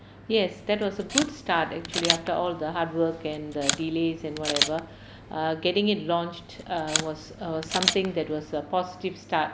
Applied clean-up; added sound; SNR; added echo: none; Camera; 4 dB; none.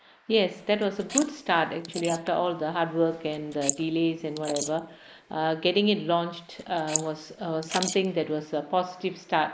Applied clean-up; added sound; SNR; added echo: neural mask model Resemble Enhance denoiser.